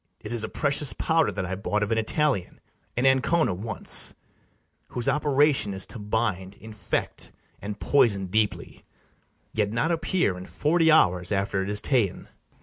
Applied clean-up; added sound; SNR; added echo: none; none; none; none.